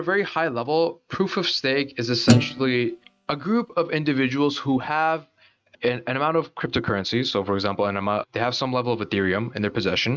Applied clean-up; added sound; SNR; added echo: neural mask model RNNoise.